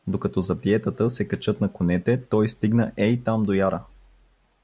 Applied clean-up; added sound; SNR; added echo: none; none; none; none.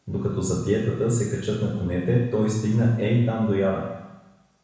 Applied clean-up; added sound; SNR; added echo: none; none; none; reverberation time 1.0 s.